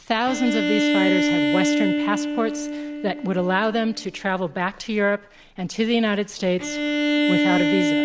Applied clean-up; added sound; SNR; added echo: none; Bowed string instrument; -1 dB; none.